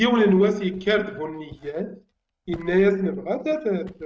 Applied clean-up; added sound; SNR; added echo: neural mask model RNNoise.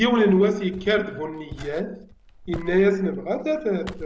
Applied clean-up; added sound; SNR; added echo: none; Walk, footsteps; 17 dB; none.